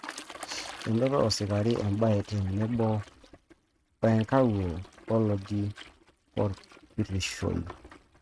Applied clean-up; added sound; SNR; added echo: neural mask model RNNoise.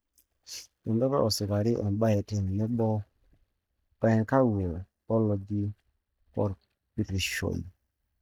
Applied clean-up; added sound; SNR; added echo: neural mask model DeepFilterNet 3.